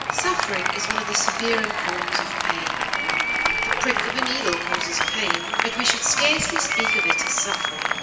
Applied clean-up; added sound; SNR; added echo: none; Applause; -3 dB; reverberation time 0.8 s.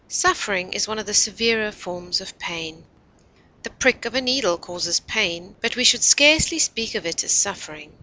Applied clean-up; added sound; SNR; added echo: none; none; none; none.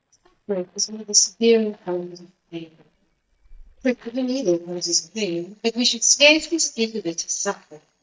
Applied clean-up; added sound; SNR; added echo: neural mask model DeepFilterNet 3.